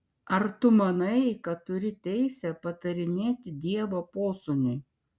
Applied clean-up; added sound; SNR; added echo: none; none; none; none.